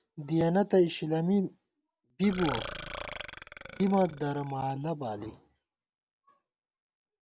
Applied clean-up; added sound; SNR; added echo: none; Burping, eructation; 10 dB; none.